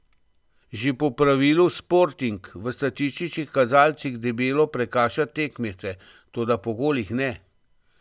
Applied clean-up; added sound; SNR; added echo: none; none; none; none.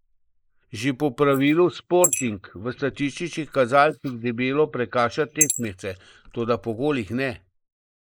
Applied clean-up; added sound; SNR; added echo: neural mask model Resemble Enhance denoiser.